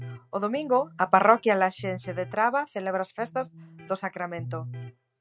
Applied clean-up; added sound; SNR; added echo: neural mask model RNNoise.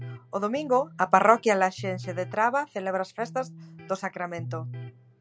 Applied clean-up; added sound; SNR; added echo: none; Electric guitar; 15 dB; none.